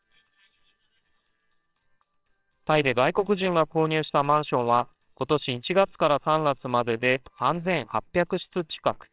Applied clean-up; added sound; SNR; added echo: neural separator model SepFormer WHAMR!.